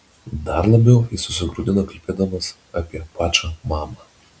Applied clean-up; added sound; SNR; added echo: none; none; none; none.